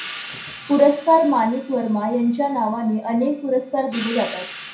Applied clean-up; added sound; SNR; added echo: none; Hi-hat; 17 dB; reverberation time 0.5 s.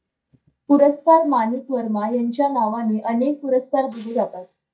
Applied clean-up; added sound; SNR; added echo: neural mask model DeepFilterNet 3.